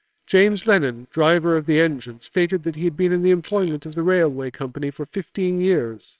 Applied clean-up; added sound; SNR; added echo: neural separator model SepFormer WHAMR!.